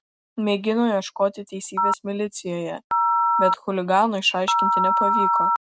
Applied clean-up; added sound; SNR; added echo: neural mask model RNNoise.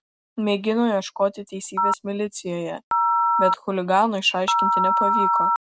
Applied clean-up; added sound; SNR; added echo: none; Telephone; -3 dB; none.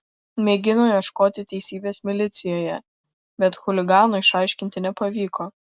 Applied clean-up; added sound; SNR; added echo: none; none; none; none.